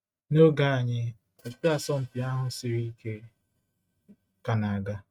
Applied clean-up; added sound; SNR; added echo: neural mask model RNNoise.